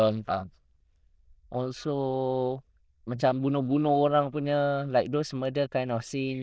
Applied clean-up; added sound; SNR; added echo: neural diffusion model UNIVERSE++.